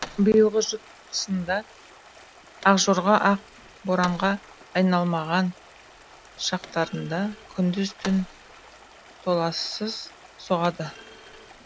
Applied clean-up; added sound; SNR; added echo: none; Stream + Thump, thud; 19 dB; none.